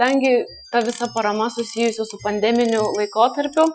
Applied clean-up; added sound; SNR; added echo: classical method Wiener filter.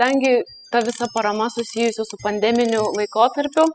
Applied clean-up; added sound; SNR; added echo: classical method spectral subtraction.